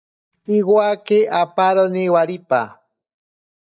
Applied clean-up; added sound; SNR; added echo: neural mask model DeepFilterNet 3.